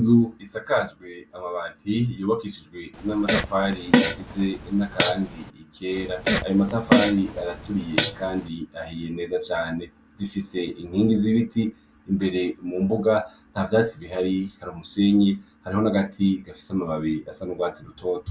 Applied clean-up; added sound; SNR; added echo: none; Fart; 1 dB; none.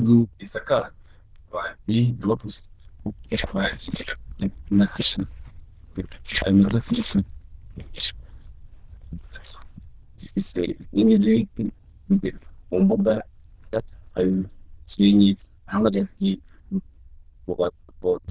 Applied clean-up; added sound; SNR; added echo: neural diffusion model UNIVERSE++.